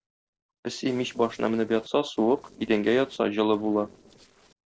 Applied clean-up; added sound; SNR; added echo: neural separator model SepFormer DNS4.